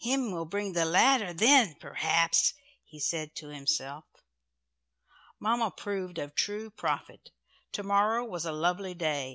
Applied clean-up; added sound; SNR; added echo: none; none; none; none.